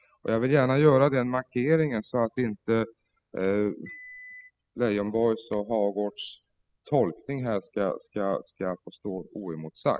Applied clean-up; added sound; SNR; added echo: classical method spectral subtraction.